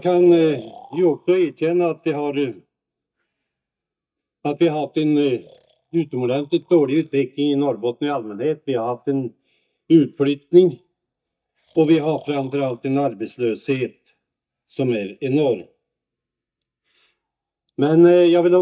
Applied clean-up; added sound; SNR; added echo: neural mask model DeepFilterNet 3.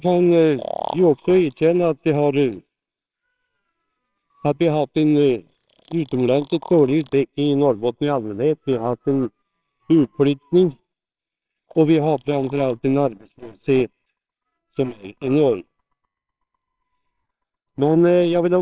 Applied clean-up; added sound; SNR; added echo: neural separator model SepFormer WHAMR!.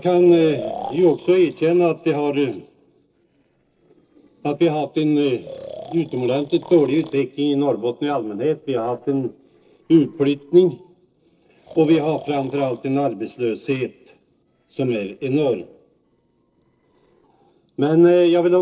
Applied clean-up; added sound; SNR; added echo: neural separator model SepFormer DNS4.